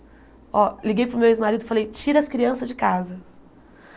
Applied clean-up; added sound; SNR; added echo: none; none; none; none.